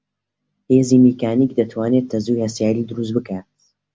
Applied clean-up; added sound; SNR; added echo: none; none; none; none.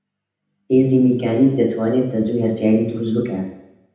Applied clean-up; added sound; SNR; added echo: none; none; none; reverberation time 0.8 s.